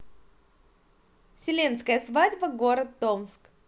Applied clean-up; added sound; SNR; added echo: none; none; none; none.